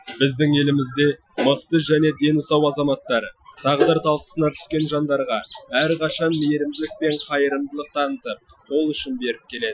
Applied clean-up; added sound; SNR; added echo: classical method Wiener filter.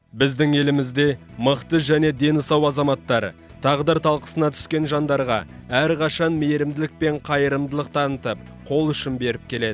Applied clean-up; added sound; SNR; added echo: none; none; none; none.